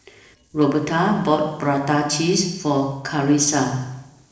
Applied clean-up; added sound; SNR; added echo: neural separator model SepFormer DNS4.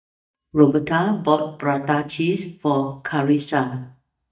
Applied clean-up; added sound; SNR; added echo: neural mask model DeepFilterNet 3.